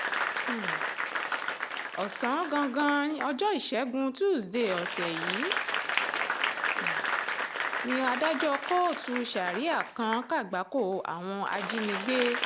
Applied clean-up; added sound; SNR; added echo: none; Applause / Crowd; 2 dB; none.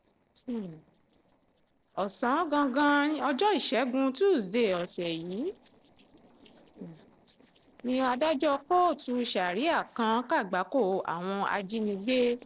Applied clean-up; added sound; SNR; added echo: neural separator model SepFormer DNS4.